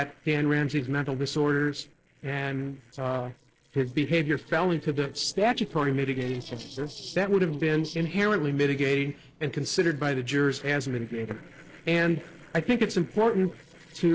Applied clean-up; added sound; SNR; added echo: neural separator model SepFormer DNS4.